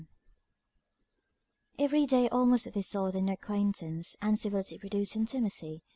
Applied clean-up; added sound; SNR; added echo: none; none; none; none.